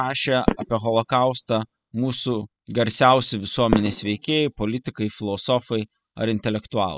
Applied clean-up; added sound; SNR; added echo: classical method spectral subtraction.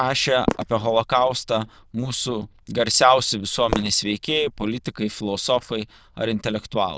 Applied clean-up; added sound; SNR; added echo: neural diffusion model UNIVERSE++.